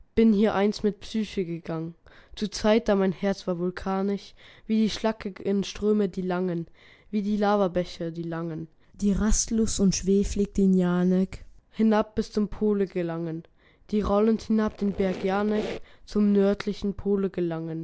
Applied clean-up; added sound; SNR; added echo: none; Squeak; 13 dB; none.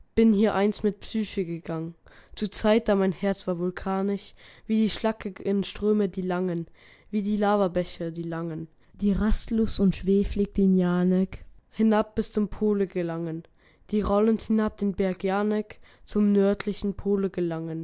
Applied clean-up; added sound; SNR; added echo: none; none; none; none.